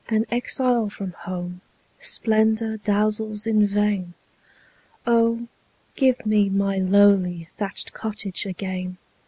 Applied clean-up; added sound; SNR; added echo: none; none; none; none.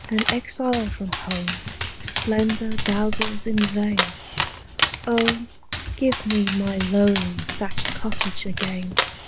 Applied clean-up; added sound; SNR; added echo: none; Dog; 2 dB; none.